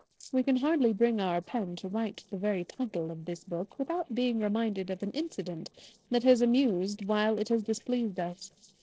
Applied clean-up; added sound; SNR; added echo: neural separator model SepFormer DNS4.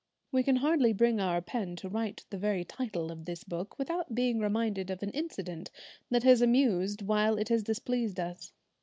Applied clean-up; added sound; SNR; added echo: none; none; none; none.